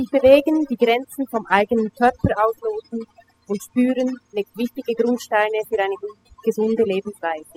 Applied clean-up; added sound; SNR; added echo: classical method spectral subtraction.